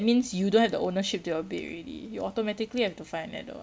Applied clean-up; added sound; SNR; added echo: none; none; none; none.